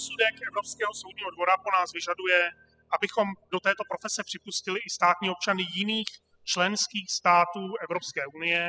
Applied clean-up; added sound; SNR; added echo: classical method spectral subtraction.